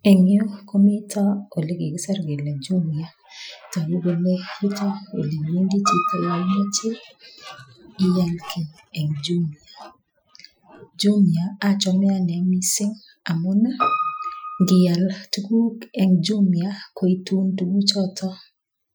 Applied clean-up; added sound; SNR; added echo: classical method Wiener filter.